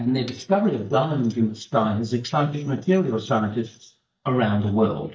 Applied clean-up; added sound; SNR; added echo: neural mask model DeepFilterNet 3.